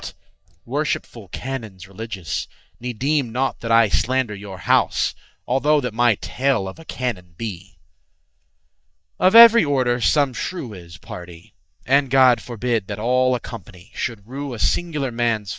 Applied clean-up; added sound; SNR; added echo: neural mask model DeepFilterNet 3.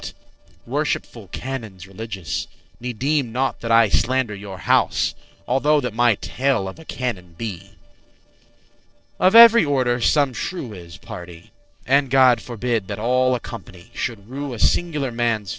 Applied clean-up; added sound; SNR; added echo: neural separator model SepFormer DNS4.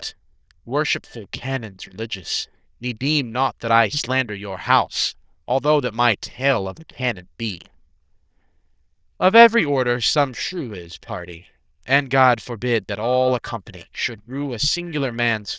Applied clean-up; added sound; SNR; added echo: neural diffusion model UNIVERSE++.